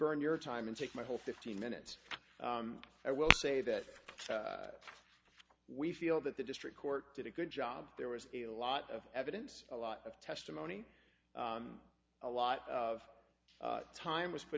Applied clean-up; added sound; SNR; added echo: none; Tap / Glass; -4 dB; none.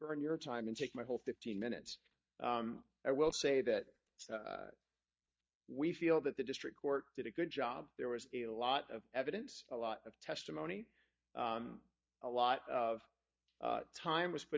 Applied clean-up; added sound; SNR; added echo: neural mask model DeepFilterNet 3.